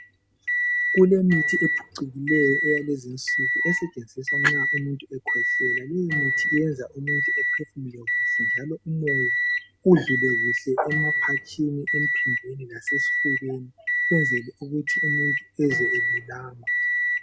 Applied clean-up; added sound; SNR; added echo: none; Microwave oven; -1 dB; none.